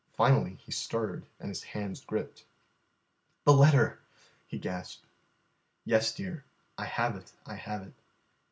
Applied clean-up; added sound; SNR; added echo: none; none; none; none.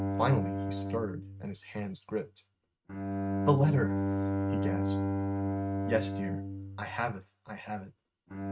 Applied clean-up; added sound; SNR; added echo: neural mask model RNNoise.